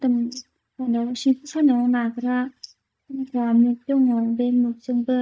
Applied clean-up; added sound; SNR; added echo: neural mask model DeepFilterNet 3.